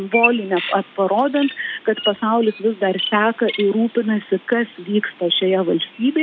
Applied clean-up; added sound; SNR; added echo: none; Bird vocalization, bird call, bird song; 11 dB; none.